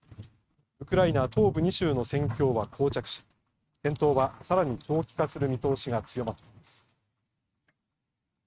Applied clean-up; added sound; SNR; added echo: neural mask model RNNoise.